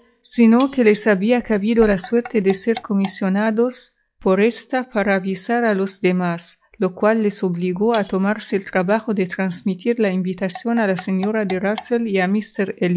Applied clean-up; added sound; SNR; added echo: classical method log-MMSE.